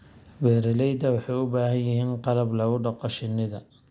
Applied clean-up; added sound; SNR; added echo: none; none; none; none.